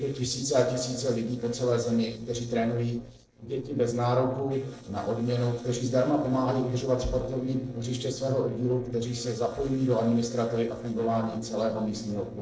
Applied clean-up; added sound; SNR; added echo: neural separator model SepFormer DNS4.